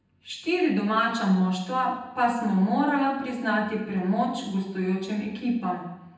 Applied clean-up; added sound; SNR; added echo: none; none; none; reverberation time 0.9 s.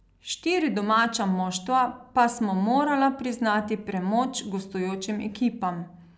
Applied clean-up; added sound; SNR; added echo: none; none; none; none.